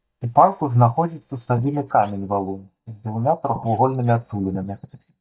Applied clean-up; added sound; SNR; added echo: neural mask model DeepFilterNet 3.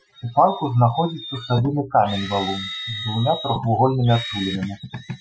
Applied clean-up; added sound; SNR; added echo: classical method Wiener filter.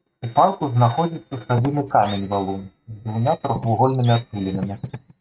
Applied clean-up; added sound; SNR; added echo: neural mask model RNNoise.